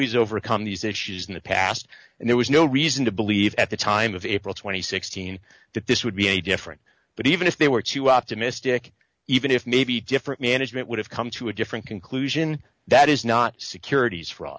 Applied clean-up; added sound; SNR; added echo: none; none; none; none.